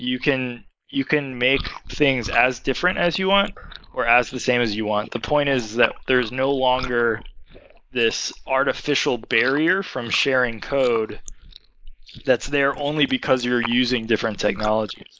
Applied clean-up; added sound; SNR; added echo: neural mask model Resemble Enhance denoiser.